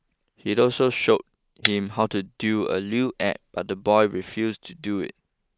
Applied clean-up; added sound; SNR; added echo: neural mask model Resemble Enhance denoiser.